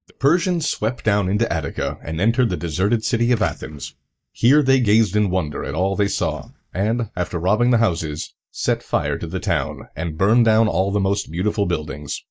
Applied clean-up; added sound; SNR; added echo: neural mask model DeepFilterNet 3.